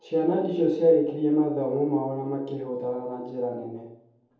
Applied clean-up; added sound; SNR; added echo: none; none; none; reverberation time 0.7 s.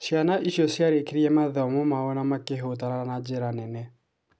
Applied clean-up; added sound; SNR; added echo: none; none; none; none.